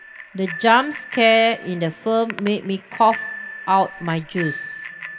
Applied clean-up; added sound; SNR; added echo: none; Bicycle bell; 13 dB; reverberation time 1.1 s.